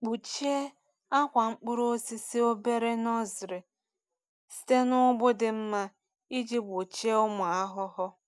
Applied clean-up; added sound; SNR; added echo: none; none; none; none.